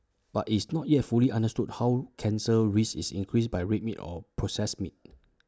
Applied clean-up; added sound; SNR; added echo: none; none; none; none.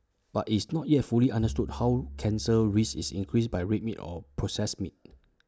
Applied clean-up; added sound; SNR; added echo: none; Bowed string instrument; 14 dB; none.